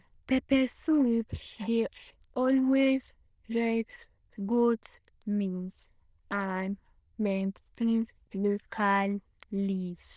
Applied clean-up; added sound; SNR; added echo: neural diffusion model UNIVERSE++.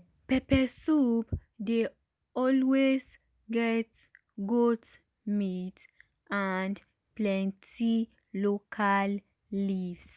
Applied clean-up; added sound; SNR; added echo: none; none; none; none.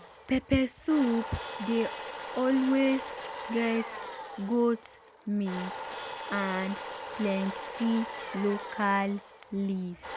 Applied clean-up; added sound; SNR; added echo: none; Domestic sounds, home sounds; 10 dB; none.